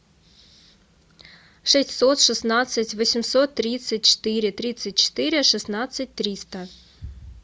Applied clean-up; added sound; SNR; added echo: none; none; none; none.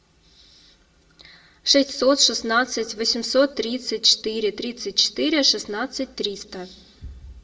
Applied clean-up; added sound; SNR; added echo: none; none; none; reverberation time 0.8 s.